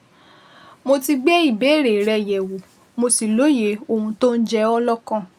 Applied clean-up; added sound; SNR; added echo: none; none; none; none.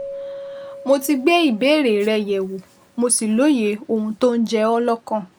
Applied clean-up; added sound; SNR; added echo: none; Keyboard (musical); 19 dB; none.